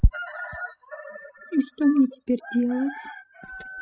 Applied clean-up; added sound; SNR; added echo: classical method spectral subtraction.